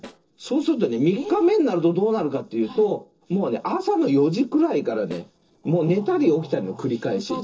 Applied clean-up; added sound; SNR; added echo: neural separator model SepFormer DNS4.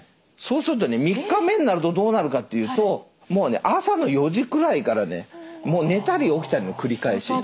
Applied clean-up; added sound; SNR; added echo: none; none; none; none.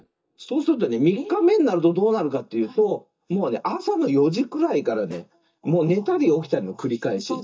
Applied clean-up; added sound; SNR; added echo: neural mask model DeepFilterNet 3.